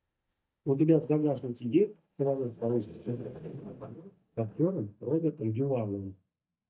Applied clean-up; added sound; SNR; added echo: neural mask model DeepFilterNet 3.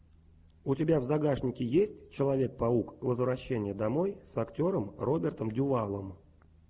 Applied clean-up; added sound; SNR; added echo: none; none; none; none.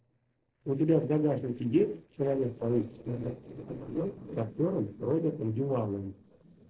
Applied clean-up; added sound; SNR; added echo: neural separator model SepFormer DNS4.